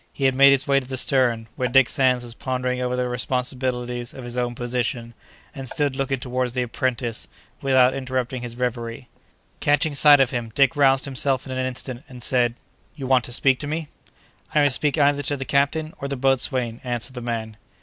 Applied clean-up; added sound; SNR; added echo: neural mask model Resemble Enhance denoiser.